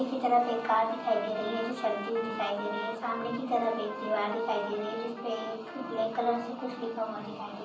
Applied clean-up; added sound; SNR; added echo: none; Trumpet; 11 dB; reverberation time 0.6 s.